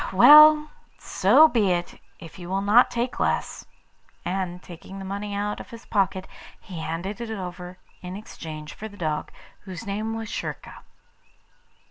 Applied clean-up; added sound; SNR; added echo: none; none; none; none.